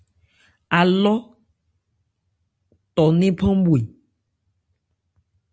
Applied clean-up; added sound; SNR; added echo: none; none; none; none.